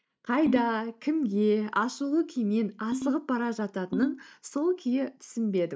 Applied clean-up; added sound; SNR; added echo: neural mask model DeepFilterNet 3.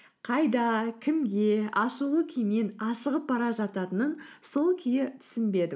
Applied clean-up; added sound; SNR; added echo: none; none; none; none.